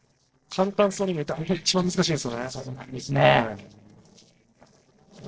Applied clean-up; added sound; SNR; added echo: neural separator model SepFormer DNS4.